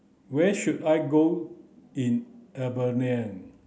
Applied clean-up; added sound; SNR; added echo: none; none; none; none.